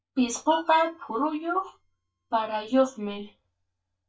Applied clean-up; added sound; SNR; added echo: neural mask model DeepFilterNet 3.